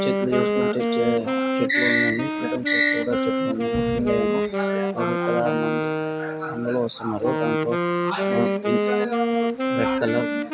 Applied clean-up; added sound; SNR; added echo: none; Wind instrument, woodwind instrument; -2 dB; none.